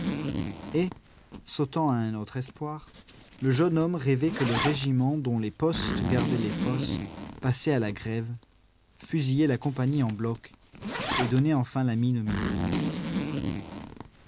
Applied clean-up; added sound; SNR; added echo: none; Zipper (clothing); 6 dB; none.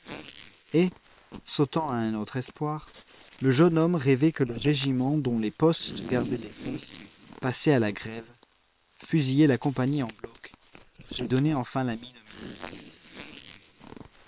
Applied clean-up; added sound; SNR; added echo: neural separator model SepFormer WHAM!.